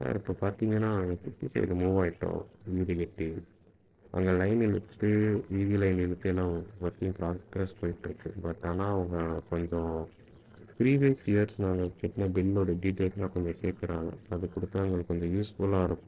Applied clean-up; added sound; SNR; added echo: neural separator model SepFormer DNS4.